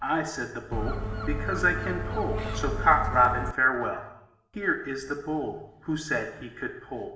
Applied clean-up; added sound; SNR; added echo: none; Gull, seagull; 2 dB; reverberation time 0.9 s.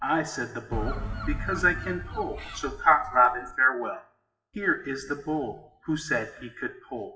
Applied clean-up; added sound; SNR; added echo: classical method WPE with log-MMSE.